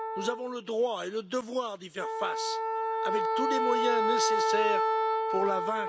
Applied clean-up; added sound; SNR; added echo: none; Wind instrument, woodwind instrument; -3 dB; none.